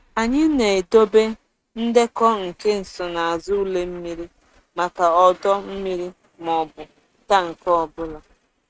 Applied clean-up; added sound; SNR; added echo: neural mask model RNNoise.